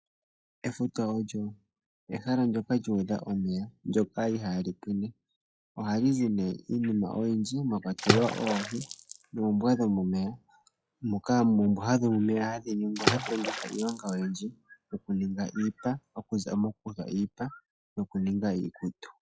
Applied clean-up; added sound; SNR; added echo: classical method log-MMSE.